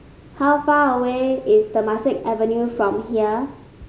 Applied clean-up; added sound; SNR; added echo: none; none; none; none.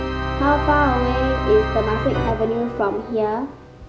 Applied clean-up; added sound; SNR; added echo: none; Organ; 3 dB; none.